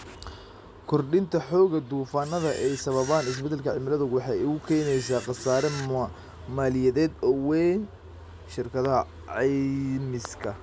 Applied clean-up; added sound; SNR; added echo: none; Camera; 14 dB; none.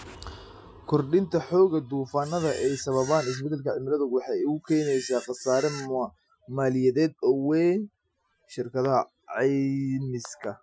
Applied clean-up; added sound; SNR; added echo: classical method Wiener filter.